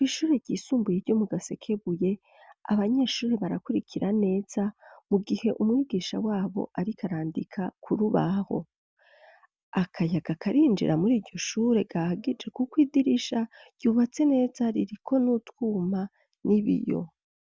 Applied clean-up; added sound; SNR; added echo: none; none; none; none.